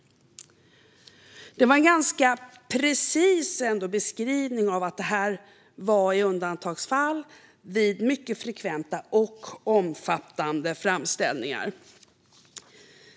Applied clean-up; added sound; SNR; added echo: none; none; none; none.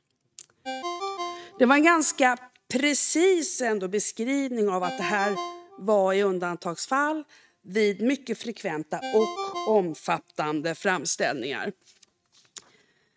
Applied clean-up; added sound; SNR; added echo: neural mask model RNNoise.